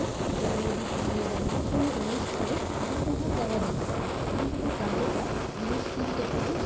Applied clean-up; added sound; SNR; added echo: none; Fire; -4 dB; reverberation time 0.9 s.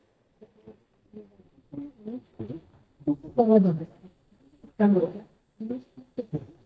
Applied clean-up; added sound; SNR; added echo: neural mask model DeepFilterNet 3.